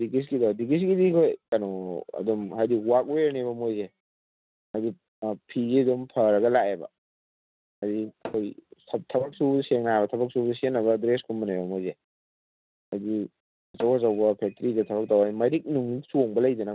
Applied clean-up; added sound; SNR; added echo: neural mask model RNNoise.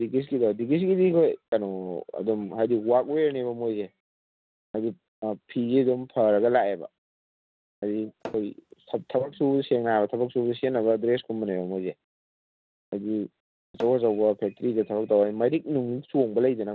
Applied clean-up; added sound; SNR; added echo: none; Tap / Hammer; 18 dB; none.